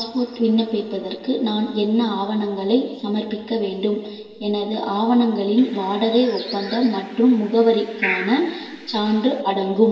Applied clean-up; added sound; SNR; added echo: none; Bird; 12 dB; reverberation time 1.3 s.